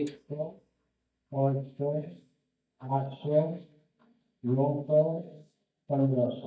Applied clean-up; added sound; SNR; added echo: neural mask model DeepFilterNet 3.